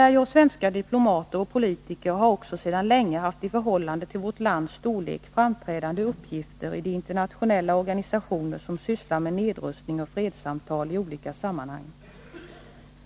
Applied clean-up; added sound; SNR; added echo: none; none; none; none.